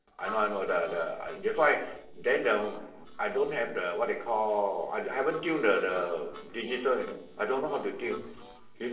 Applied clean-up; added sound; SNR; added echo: neural separator model SepFormer DNS4.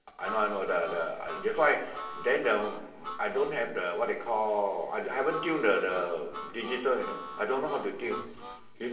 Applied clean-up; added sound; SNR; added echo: none; Harmonica; 11 dB; reverberation time 0.9 s.